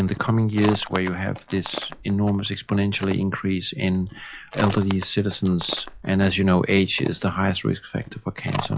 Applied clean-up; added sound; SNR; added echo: classical method log-MMSE.